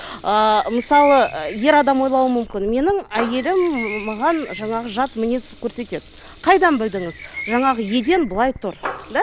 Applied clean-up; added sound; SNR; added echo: none; Water tap, faucet / Liquid + Bird; 15 dB; none.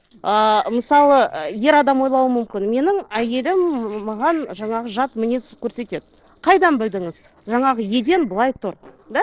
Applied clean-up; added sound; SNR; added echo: neural separator model SepFormer DNS4.